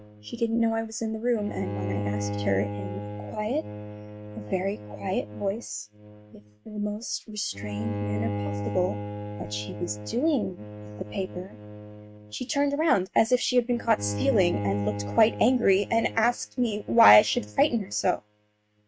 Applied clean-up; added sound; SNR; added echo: neural mask model RNNoise.